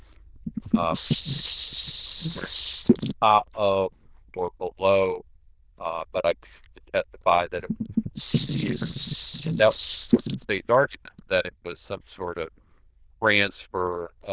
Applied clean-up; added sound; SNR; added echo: neural diffusion model UNIVERSE++.